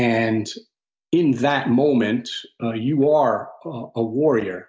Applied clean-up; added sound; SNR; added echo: none; none; none; none.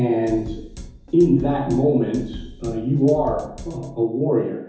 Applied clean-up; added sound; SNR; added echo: none; Drum kit; 15 dB; reverberation time 0.7 s.